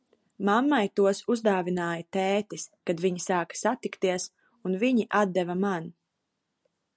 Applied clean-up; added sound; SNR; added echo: none; none; none; none.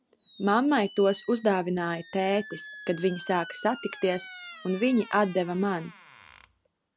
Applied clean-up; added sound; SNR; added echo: none; Squeak; 16 dB; none.